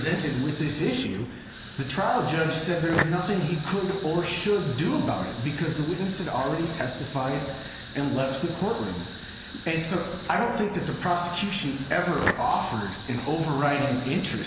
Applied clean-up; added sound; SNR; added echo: none; Fire; 8 dB; none.